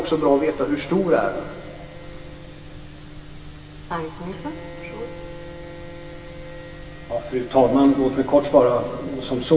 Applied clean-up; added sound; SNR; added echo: none; Bowed string instrument; 19 dB; reverberation time 2.3 s.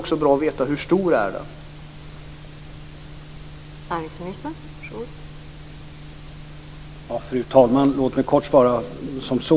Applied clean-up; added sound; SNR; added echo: none; none; none; none.